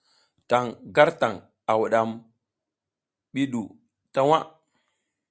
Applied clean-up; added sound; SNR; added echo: none; none; none; none.